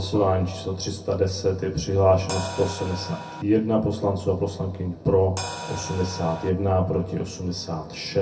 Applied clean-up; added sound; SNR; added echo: none; Crash cymbal; 11 dB; reverberation time 0.3 s.